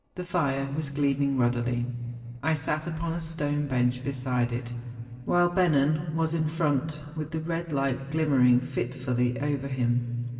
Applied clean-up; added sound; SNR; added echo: neural separator model SepFormer DNS4.